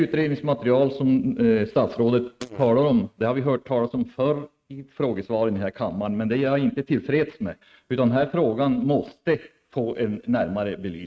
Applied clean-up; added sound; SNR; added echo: neural mask model RNNoise.